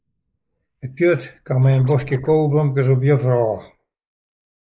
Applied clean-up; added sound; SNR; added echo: neural mask model Resemble Enhance denoiser.